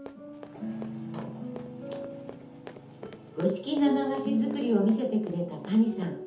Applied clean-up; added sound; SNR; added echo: none; Run; 19 dB; reverberation time 0.6 s.